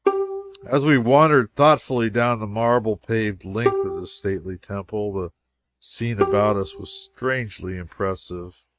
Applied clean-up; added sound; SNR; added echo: neural mask model RNNoise.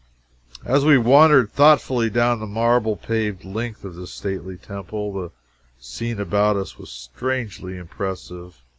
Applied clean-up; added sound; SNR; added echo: none; none; none; none.